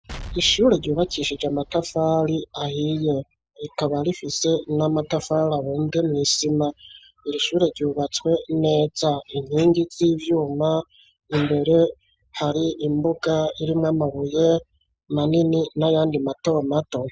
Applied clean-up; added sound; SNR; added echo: none; Explosion; 16 dB; none.